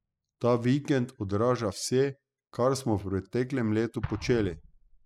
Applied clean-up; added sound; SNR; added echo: classical method spectral subtraction.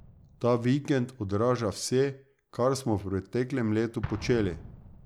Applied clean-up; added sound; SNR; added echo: none; Explosion; 18 dB; none.